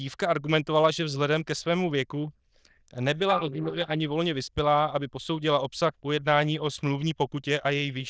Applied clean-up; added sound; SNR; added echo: neural diffusion model UNIVERSE++.